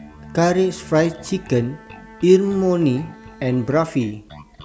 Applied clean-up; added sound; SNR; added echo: none; Bass guitar + Bowed string instrument; 20 dB; none.